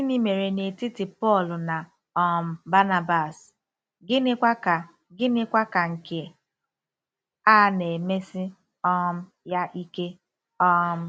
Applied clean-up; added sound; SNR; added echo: none; none; none; none.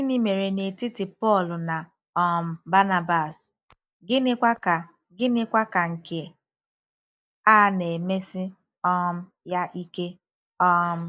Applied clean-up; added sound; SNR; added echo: neural mask model DeepFilterNet 3.